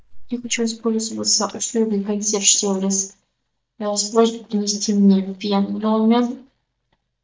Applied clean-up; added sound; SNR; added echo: neural mask model DeepFilterNet 3.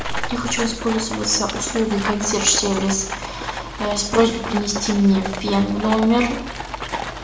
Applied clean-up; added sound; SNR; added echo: none; Livestock, farm animals, working animals; 9 dB; reverberation time 0.7 s.